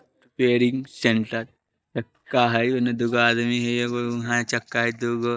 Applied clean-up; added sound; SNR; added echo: neural mask model DeepFilterNet 3.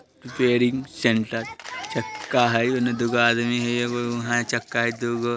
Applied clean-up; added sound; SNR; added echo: none; Camera; 15 dB; none.